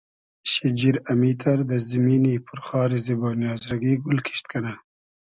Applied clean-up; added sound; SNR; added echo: none; none; none; none.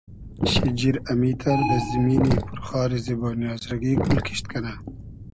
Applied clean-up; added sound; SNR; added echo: none; Alarm + Sink (filling or washing); 3 dB; none.